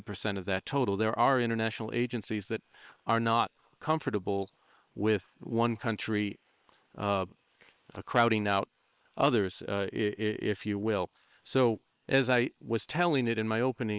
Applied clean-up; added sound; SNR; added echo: neural separator model SepFormer WHAM!.